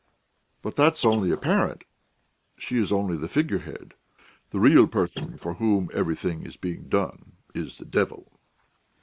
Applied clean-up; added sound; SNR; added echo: neural mask model Resemble Enhance denoiser.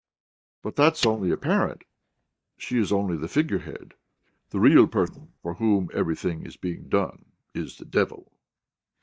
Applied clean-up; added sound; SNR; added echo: neural mask model DeepFilterNet 3.